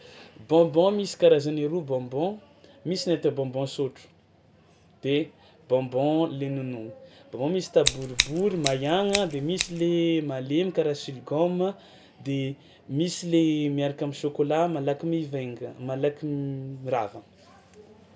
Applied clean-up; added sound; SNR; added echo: none; Scissors; 4 dB; none.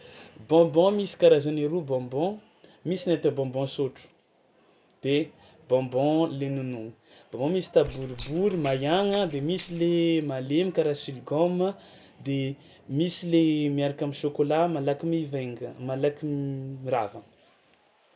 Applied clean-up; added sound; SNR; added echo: neural mask model Resemble Enhance denoiser.